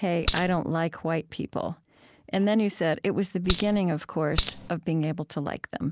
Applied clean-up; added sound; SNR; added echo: none; Coin (dropping); 2 dB; none.